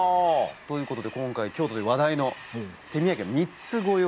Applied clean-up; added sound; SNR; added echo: none; Train; 19 dB; none.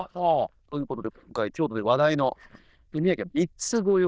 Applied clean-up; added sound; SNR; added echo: neural diffusion model UNIVERSE++.